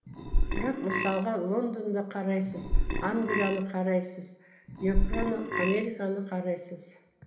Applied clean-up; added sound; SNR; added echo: none; Burping, eructation; -3 dB; reverberation time 1.0 s.